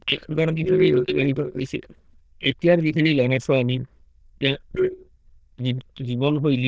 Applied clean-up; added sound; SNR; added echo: neural diffusion model UNIVERSE++.